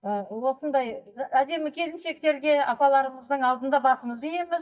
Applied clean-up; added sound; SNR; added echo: neural mask model DeepFilterNet 3.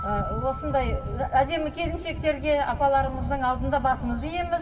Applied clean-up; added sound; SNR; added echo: none; Keyboard (musical); 17 dB; reverberation time 2.6 s.